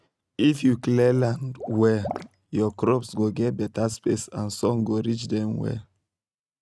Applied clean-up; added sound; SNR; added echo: neural mask model RNNoise.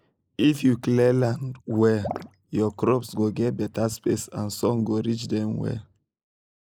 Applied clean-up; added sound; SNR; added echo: neural mask model Resemble Enhance denoiser.